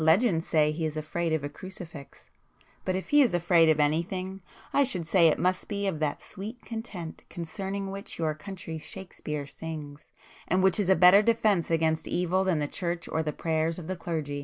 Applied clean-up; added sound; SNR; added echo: none; none; none; none.